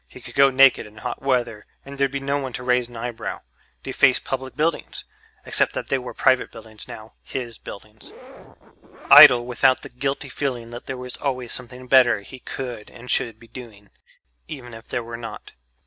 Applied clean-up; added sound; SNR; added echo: neural separator model SepFormer DNS4.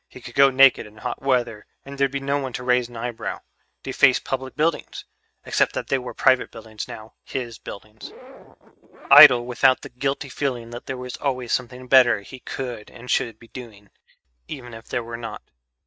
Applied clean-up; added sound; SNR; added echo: neural mask model RNNoise.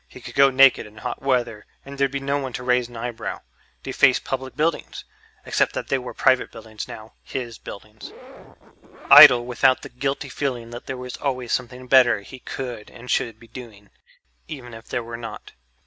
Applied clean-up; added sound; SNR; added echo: none; Zipper (clothing); 19 dB; none.